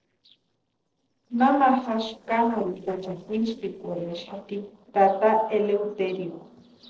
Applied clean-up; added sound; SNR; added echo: neural separator model SepFormer DNS4.